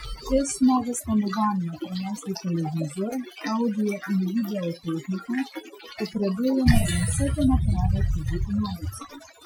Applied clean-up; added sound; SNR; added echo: classical method Wiener filter.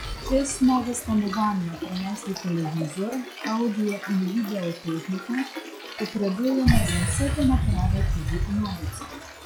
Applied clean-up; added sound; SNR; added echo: classical method log-MMSE.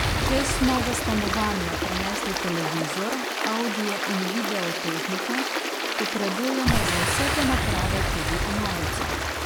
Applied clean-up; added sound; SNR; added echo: none; Boom + Stream; -3 dB; none.